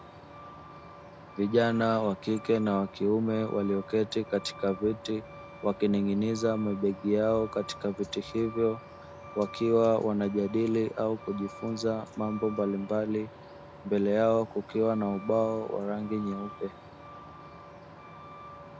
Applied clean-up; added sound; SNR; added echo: none; Truck; 16 dB; none.